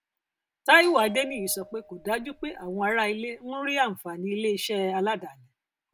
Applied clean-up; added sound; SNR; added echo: none; Bell; 18 dB; none.